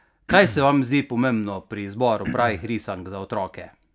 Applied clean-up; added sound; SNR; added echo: none; Cough; 8 dB; none.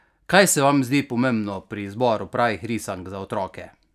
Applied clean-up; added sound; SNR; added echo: none; none; none; none.